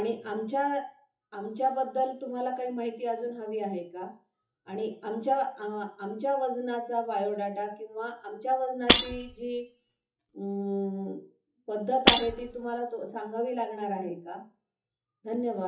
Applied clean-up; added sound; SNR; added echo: classical method WPE with log-MMSE.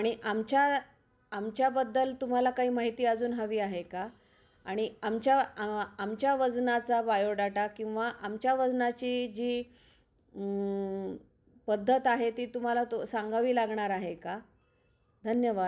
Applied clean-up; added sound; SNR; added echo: none; none; none; none.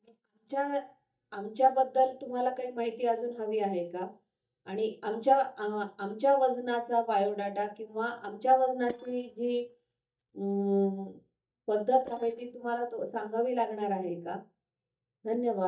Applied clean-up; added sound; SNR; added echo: neural mask model DeepFilterNet 3.